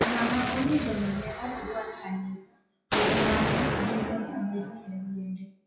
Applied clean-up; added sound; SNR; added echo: classical method WPE with log-MMSE.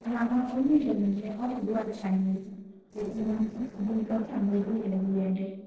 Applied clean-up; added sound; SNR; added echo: neural separator model SepFormer DNS4.